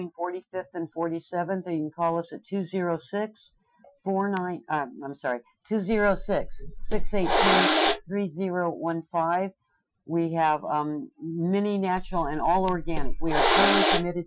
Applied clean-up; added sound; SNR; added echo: classical method Wiener filter.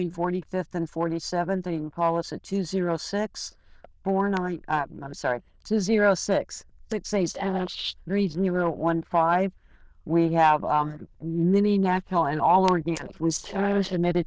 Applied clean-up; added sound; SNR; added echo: neural diffusion model UNIVERSE++.